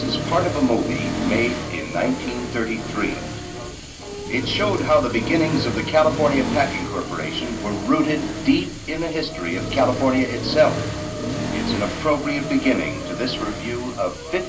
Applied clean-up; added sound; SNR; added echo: none; Accelerating, revving, vroom; 6 dB; reverberation time 0.3 s.